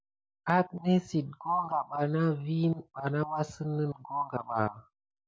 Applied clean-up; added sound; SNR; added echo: none; none; none; none.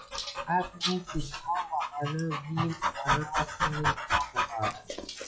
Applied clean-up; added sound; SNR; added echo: classical method WPE with log-MMSE.